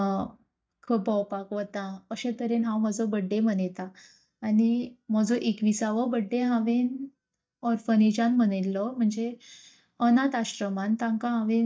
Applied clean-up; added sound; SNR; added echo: neural mask model DeepFilterNet 3.